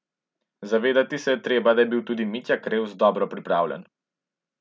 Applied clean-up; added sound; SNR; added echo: none; none; none; none.